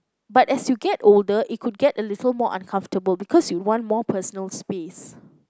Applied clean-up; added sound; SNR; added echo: none; none; none; none.